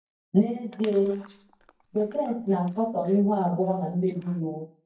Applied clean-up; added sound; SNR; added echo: neural mask model DeepFilterNet 3.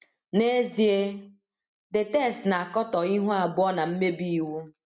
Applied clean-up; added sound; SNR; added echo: none; none; none; none.